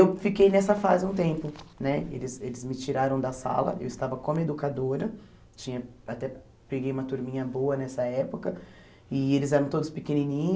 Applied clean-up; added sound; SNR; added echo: none; none; none; none.